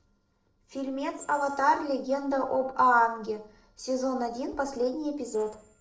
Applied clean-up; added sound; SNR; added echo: neural separator model SepFormer DNS4.